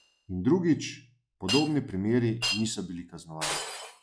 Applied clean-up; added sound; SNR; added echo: classical method log-MMSE.